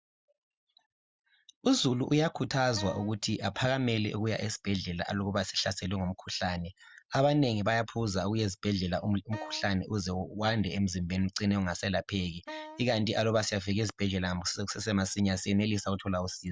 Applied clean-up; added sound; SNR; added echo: none; Wind instrument, woodwind instrument; 16 dB; none.